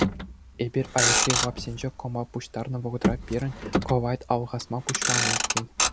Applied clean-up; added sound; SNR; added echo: none; Motor vehicle (road); -2 dB; none.